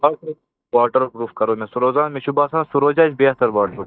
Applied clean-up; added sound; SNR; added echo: neural mask model DeepFilterNet 3.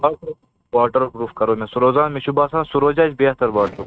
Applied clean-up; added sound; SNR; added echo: neural mask model RNNoise.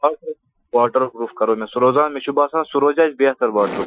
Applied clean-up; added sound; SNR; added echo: classical method Wiener filter.